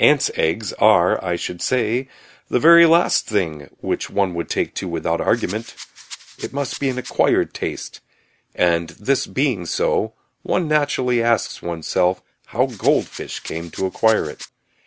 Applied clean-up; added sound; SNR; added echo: none; Rattle; 17 dB; none.